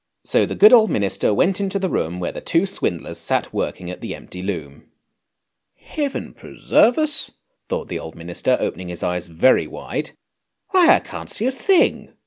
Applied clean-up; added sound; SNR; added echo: none; none; none; none.